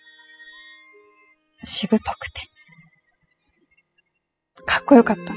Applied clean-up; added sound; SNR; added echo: classical method spectral subtraction.